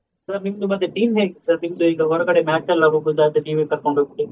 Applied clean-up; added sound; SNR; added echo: neural mask model DeepFilterNet 3.